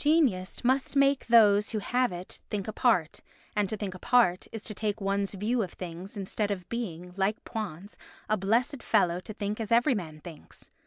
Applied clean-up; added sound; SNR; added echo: none; none; none; none.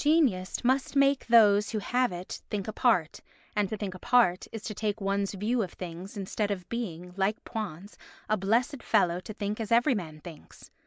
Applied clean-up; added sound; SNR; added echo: neural mask model Resemble Enhance denoiser.